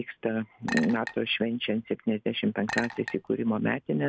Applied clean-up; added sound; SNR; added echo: none; Chink, clink; 10 dB; none.